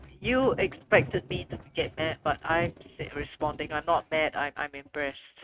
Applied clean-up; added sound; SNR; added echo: neural mask model RNNoise.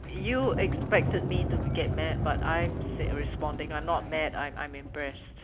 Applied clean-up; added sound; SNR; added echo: none; Sliding door; 0 dB; none.